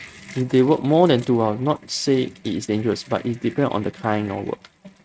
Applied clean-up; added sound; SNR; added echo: neural mask model RNNoise.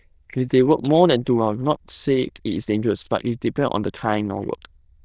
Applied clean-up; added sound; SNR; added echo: neural diffusion model UNIVERSE++.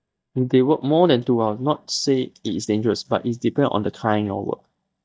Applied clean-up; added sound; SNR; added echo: neural mask model DeepFilterNet 3.